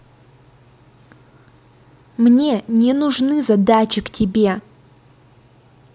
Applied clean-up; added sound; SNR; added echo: none; none; none; none.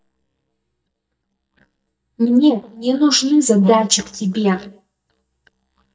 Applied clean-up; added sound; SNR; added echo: neural mask model DeepFilterNet 3.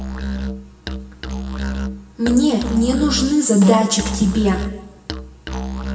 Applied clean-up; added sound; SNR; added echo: none; Musical instrument; 5 dB; reverberation time 1.1 s.